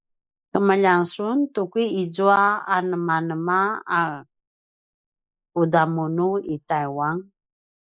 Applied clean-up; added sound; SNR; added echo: neural mask model Resemble Enhance denoiser.